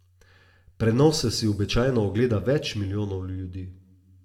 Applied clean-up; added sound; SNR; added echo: none; none; none; reverberation time 1.1 s.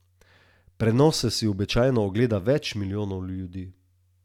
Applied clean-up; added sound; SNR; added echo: none; none; none; none.